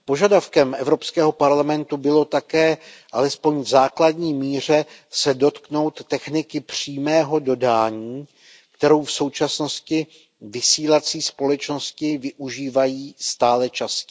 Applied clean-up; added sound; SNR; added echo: none; none; none; none.